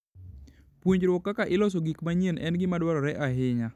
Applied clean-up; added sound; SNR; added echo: none; none; none; none.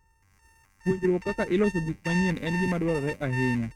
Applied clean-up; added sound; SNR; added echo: neural mask model RNNoise.